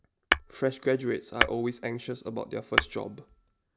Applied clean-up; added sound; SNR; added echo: none; Tap / Hammer; -1 dB; none.